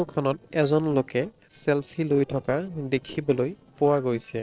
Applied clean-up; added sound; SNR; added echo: neural separator model SepFormer DNS4.